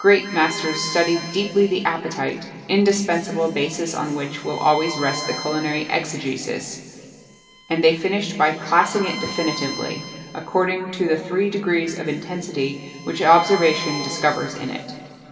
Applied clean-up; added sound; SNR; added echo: none; Bowed string instrument; 14 dB; reverberation time 2.5 s.